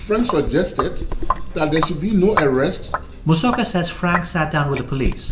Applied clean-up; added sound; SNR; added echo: none; Sink (filling or washing); 5 dB; reverberation time 1.9 s.